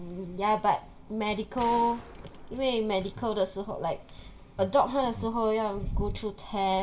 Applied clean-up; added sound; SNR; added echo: none; Gunshot, gunfire; 18 dB; reverberation time 0.5 s.